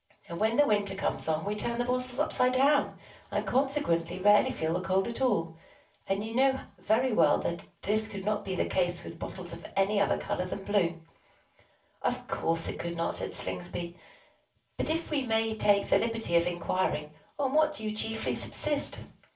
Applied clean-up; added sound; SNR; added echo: none; none; none; reverberation time 0.3 s.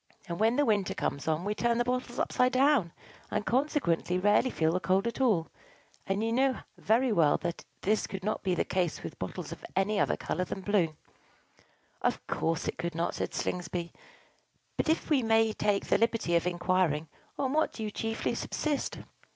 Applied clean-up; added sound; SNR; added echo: none; none; none; none.